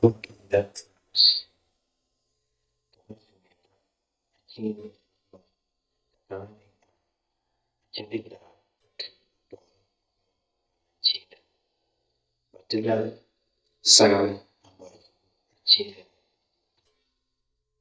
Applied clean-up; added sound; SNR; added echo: neural mask model DeepFilterNet 3.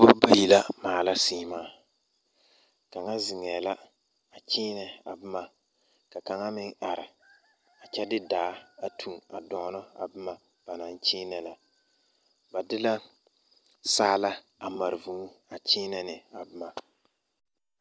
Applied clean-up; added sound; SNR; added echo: none; none; none; none.